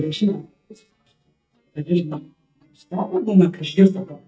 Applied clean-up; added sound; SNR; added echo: neural mask model DeepFilterNet 3.